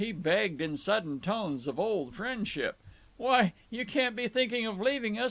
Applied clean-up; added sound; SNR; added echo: none; none; none; none.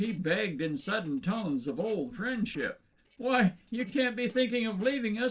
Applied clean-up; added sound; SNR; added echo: neural separator model SepFormer DNS4.